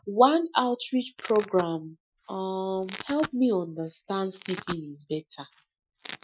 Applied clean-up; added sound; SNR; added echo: classical method Wiener filter.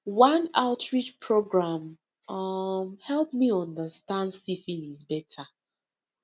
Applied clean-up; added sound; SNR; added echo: none; none; none; none.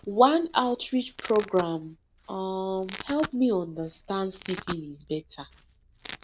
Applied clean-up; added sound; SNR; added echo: none; Domestic sounds, home sounds; 16 dB; none.